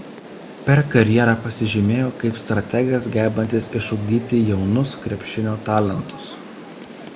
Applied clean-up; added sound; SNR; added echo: none; Rain; 16 dB; none.